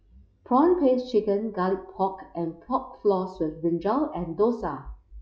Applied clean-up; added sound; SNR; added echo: classical method log-MMSE.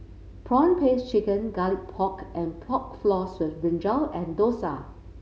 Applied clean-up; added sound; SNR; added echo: none; none; none; none.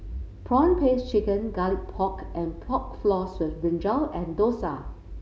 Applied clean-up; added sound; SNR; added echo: none; Accelerating, revving, vroom; 12 dB; none.